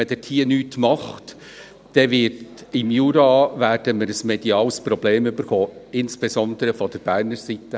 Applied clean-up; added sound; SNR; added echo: none; none; none; none.